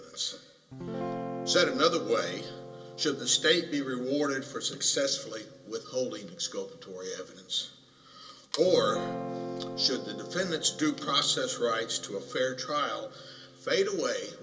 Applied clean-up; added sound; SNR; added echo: none; Guitar; 11 dB; reverberation time 0.2 s.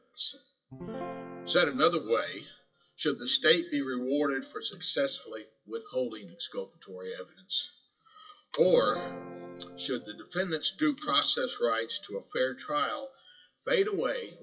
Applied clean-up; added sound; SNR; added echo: classical method WPE with log-MMSE.